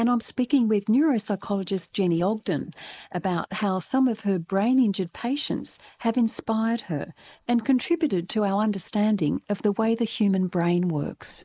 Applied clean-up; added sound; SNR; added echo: neural mask model Resemble Enhance denoiser.